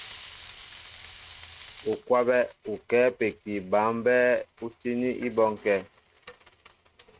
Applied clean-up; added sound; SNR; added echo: neural mask model RNNoise.